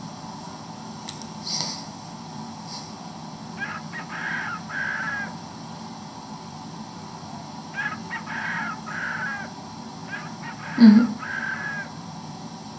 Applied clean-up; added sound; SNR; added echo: none; Chicken, rooster; 8 dB; reverberation time 0.5 s.